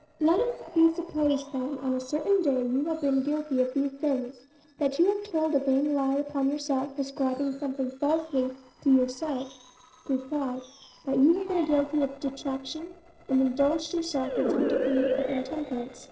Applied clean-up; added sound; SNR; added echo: neural separator model SepFormer DNS4.